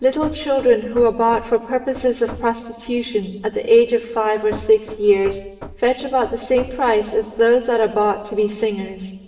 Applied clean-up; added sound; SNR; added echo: none; Knock / Wood; 17 dB; reverberation time 1.9 s.